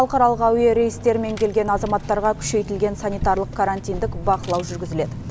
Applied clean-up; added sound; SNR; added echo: none; Engine / Car; 12 dB; none.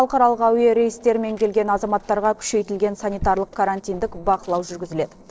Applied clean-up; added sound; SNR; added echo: neural separator model SepFormer DNS4.